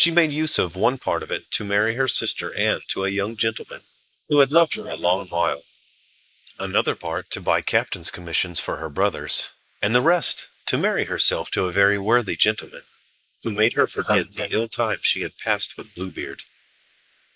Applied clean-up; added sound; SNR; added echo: neural mask model Resemble Enhance denoiser.